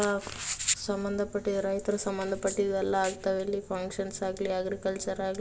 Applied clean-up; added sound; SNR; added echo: none; none; none; none.